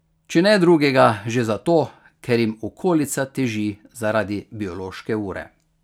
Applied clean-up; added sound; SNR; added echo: none; none; none; none.